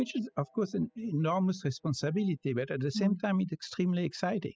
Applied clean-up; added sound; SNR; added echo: classical method spectral subtraction.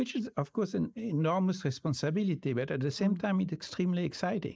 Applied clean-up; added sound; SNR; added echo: neural mask model Resemble Enhance denoiser.